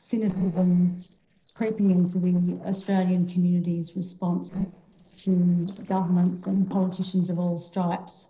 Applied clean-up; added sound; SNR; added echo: neural separator model SepFormer DNS4.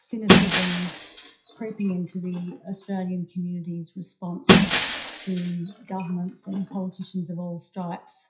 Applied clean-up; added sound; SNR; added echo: classical method WPE with log-MMSE.